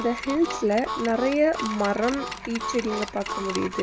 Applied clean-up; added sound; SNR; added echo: none; Harmonica + Mechanisms; 8 dB; none.